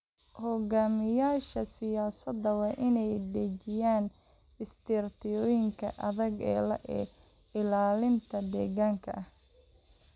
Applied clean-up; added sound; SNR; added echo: none; none; none; none.